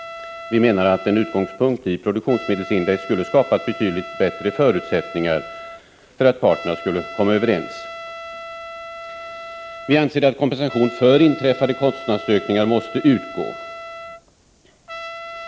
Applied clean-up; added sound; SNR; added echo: none; Trumpet; 14 dB; none.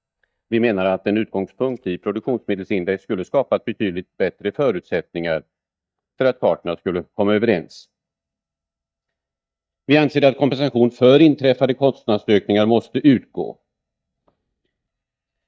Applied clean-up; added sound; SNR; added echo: neural mask model DeepFilterNet 3.